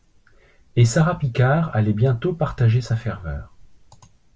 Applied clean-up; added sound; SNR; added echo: none; none; none; none.